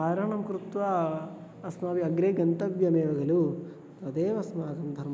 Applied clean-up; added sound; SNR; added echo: none; none; none; none.